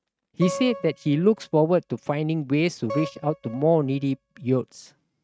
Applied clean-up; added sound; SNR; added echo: neural mask model RNNoise.